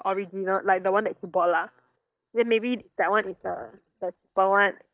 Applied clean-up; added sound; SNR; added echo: neural mask model DeepFilterNet 3.